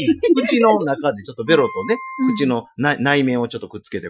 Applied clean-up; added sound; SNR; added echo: classical method Wiener filter.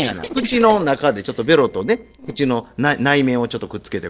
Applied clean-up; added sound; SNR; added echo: neural separator model SepFormer DNS4.